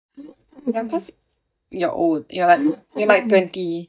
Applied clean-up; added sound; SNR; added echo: neural mask model DeepFilterNet 3.